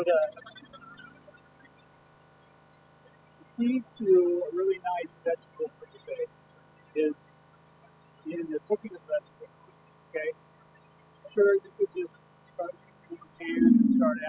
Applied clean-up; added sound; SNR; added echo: classical method spectral subtraction.